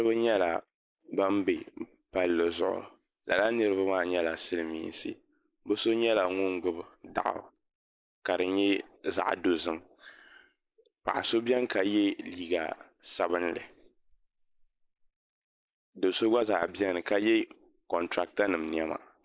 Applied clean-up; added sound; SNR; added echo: neural mask model Resemble Enhance denoiser.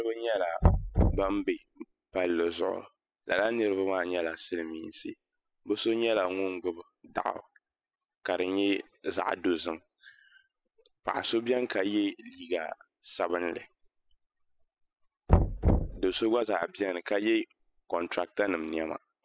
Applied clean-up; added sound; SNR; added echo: classical method spectral subtraction.